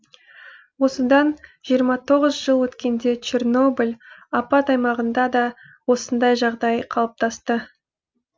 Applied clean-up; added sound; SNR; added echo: none; none; none; none.